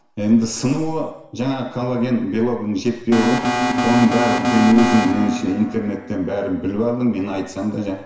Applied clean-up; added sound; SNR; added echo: none; Alarm; 1 dB; reverberation time 0.9 s.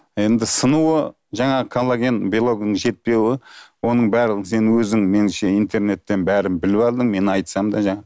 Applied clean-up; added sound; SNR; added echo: none; none; none; none.